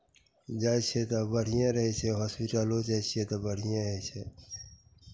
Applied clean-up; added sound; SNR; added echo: none; none; none; none.